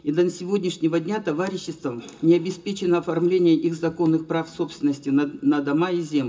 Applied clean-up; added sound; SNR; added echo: none; none; none; reverberation time 0.2 s.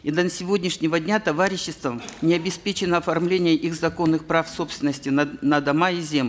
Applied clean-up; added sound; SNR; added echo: none; none; none; none.